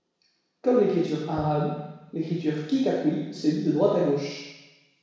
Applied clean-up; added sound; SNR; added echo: none; none; none; reverberation time 1.1 s.